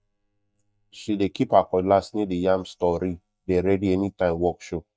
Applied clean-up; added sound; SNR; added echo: neural mask model DeepFilterNet 3.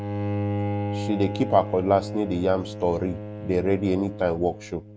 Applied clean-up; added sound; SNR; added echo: none; Bowed string instrument; 6 dB; none.